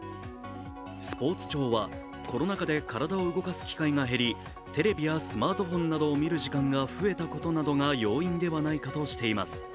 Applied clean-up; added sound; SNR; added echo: none; none; none; none.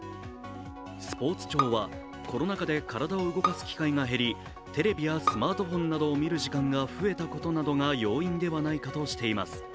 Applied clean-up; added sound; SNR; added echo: none; Bowed string instrument; 7 dB; none.